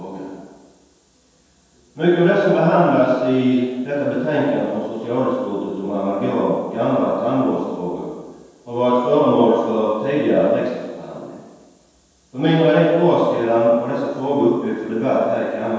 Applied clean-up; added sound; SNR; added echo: none; none; none; reverberation time 1.2 s.